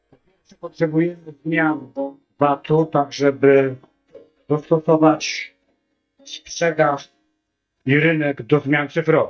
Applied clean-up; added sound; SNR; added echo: neural mask model DeepFilterNet 3.